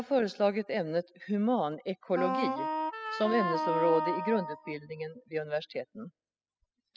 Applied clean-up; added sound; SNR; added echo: classical method spectral subtraction.